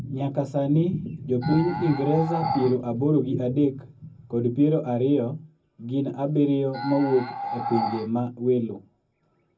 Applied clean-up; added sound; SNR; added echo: none; Animal; 6 dB; reverberation time 0.4 s.